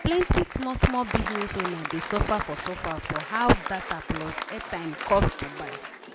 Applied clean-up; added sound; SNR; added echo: none; Applause; 8 dB; none.